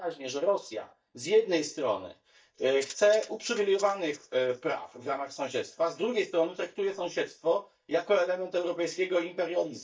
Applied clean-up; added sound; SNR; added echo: neural mask model DeepFilterNet 3.